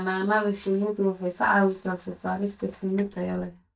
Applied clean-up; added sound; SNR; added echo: neural mask model DeepFilterNet 3.